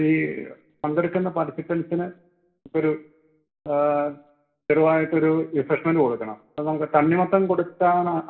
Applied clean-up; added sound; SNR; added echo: none; none; none; reverberation time 0.4 s.